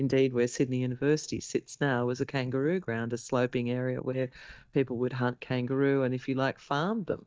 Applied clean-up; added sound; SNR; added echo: neural mask model DeepFilterNet 3.